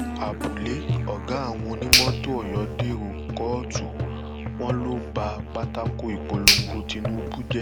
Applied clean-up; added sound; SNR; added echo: none; Finger snapping + Musical instrument; -4 dB; none.